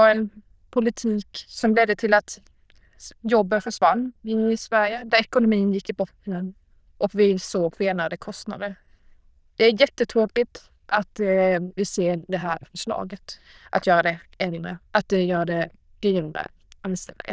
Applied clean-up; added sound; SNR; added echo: neural diffusion model UNIVERSE++.